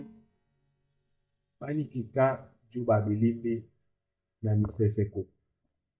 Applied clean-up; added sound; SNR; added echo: neural mask model DeepFilterNet 3.